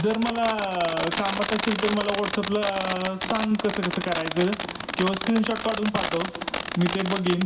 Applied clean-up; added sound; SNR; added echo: none; Fireworks; 1 dB; reverberation time 0.7 s.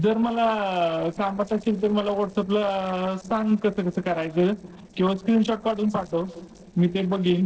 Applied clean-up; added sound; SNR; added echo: neural separator model SepFormer DNS4.